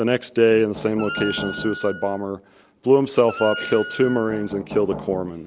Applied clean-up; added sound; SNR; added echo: none; Knock + Wind instrument, woodwind instrument; 11 dB; none.